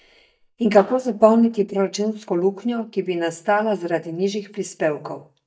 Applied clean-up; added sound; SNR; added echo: neural mask model DeepFilterNet 3.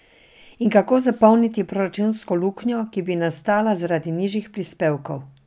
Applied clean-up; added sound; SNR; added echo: none; none; none; none.